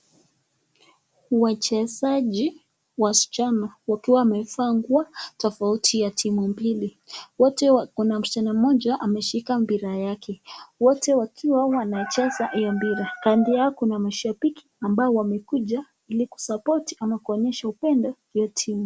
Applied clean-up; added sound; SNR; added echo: none; none; none; none.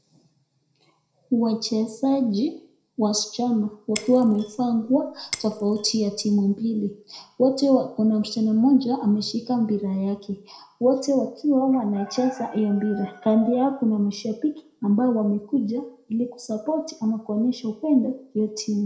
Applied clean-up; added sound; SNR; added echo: none; Shatter; 16 dB; reverberation time 0.5 s.